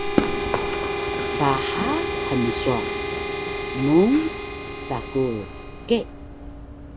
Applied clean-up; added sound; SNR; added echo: none; Harmonica + Run; 2 dB; none.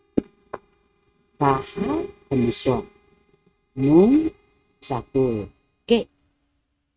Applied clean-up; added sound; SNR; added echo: neural mask model RNNoise.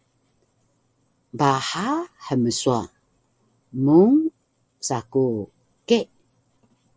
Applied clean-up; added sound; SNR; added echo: none; none; none; none.